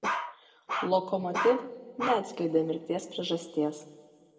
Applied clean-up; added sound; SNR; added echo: none; Bark; 4 dB; reverberation time 1.3 s.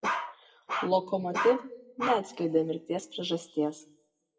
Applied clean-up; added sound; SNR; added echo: classical method WPE with log-MMSE.